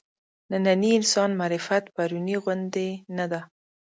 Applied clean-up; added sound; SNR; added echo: none; none; none; none.